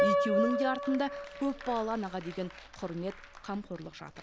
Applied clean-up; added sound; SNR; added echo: none; Piano; 0 dB; none.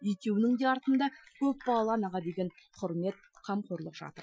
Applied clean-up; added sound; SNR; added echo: classical method Wiener filter.